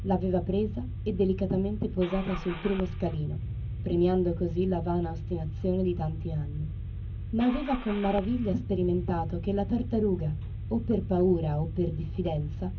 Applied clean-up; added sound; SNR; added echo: none; Engine starting / Car; 6 dB; reverberation time 0.3 s.